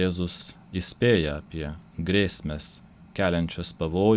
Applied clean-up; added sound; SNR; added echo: none; none; none; none.